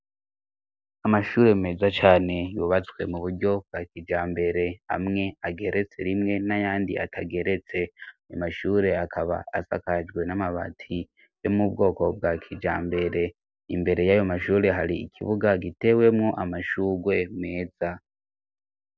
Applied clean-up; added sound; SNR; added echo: none; none; none; none.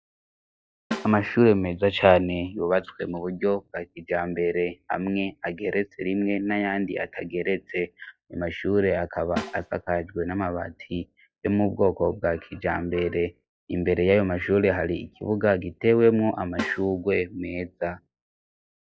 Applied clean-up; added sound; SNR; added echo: classical method log-MMSE.